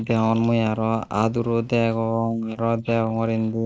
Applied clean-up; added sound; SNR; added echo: neural mask model Resemble Enhance denoiser.